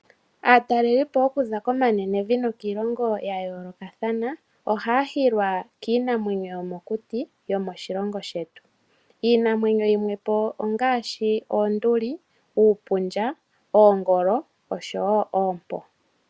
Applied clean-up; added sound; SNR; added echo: none; none; none; none.